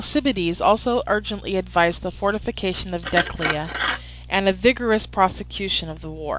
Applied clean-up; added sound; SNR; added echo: none; Glass; 7 dB; none.